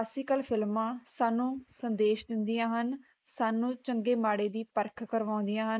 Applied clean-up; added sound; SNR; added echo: neural mask model Resemble Enhance denoiser.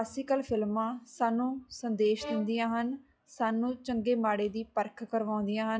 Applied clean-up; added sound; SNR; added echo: classical method log-MMSE.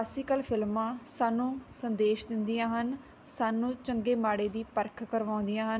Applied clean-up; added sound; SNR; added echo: none; none; none; none.